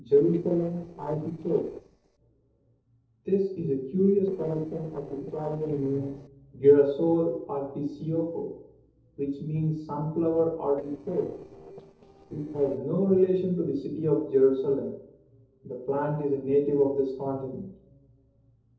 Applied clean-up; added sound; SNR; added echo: neural separator model SepFormer DNS4.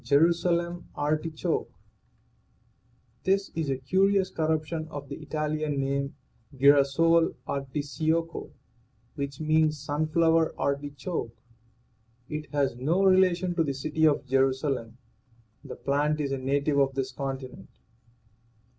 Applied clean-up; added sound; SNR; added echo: none; none; none; none.